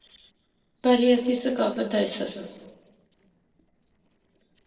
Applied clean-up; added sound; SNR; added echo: neural separator model SepFormer DNS4.